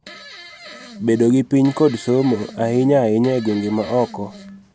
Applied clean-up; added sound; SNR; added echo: none; Fart; 20 dB; none.